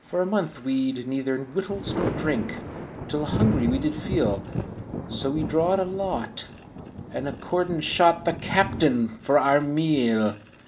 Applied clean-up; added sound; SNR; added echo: none; Thunder; 8 dB; none.